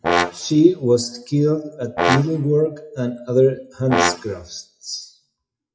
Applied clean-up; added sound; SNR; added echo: classical method WPE with log-MMSE.